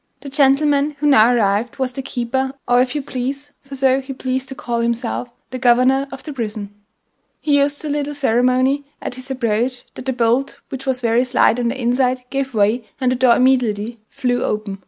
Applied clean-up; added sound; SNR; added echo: none; none; none; none.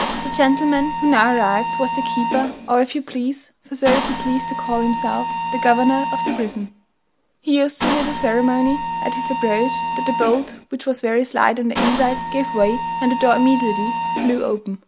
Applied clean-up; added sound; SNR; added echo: none; Mechanisms; 5 dB; none.